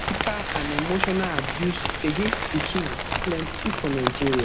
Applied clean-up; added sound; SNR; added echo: none; Rain; 1 dB; none.